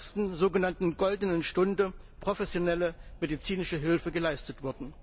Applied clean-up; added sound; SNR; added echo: none; Wind; 17 dB; none.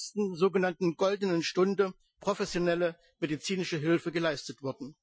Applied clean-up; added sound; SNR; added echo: classical method Wiener filter.